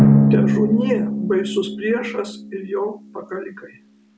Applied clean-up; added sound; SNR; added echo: none; Drum; -4 dB; none.